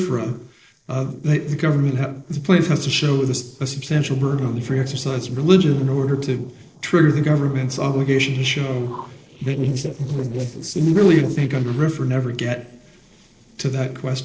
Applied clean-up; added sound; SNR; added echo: neural separator model SepFormer DNS4.